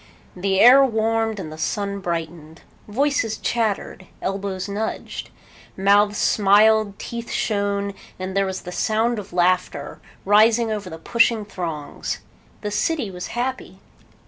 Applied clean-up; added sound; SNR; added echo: none; none; none; none.